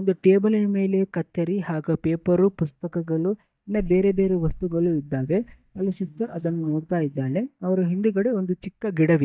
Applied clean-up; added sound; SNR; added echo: neural mask model DeepFilterNet 3.